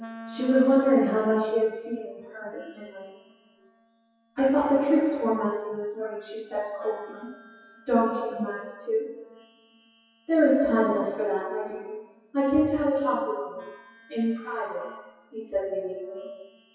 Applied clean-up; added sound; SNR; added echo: classical method WPE with log-MMSE.